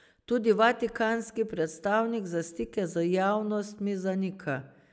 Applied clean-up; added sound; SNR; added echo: none; none; none; none.